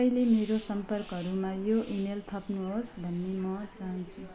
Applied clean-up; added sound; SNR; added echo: none; none; none; none.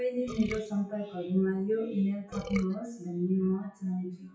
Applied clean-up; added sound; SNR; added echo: classical method WPE with log-MMSE.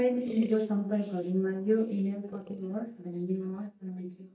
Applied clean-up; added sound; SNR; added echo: neural mask model DeepFilterNet 3.